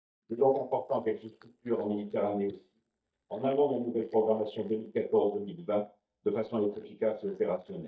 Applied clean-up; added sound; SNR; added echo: neural mask model DeepFilterNet 3.